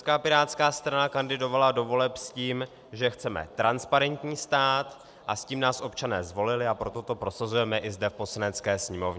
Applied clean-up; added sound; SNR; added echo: none; none; none; none.